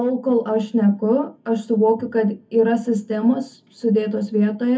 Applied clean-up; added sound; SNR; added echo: none; none; none; reverberation time 0.3 s.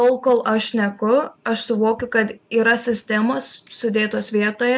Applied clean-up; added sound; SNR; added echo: none; none; none; none.